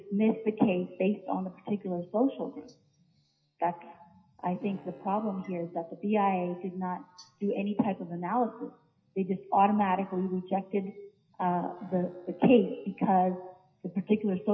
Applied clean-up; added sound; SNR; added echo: classical method WPE with log-MMSE.